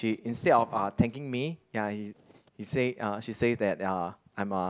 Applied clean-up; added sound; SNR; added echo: none; none; none; none.